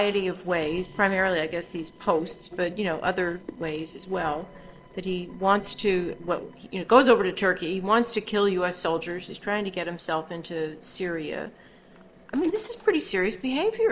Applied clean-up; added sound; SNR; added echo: neural separator model SepFormer DNS4.